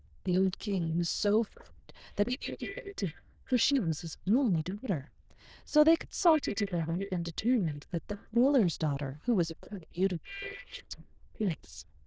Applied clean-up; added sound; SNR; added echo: neural diffusion model UNIVERSE++.